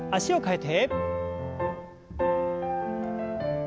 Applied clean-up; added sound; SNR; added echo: none; none; none; none.